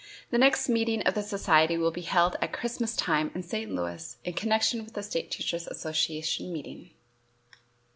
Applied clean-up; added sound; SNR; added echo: none; none; none; none.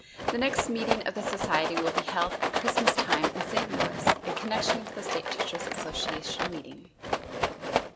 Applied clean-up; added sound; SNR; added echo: none; Rattle; -4 dB; none.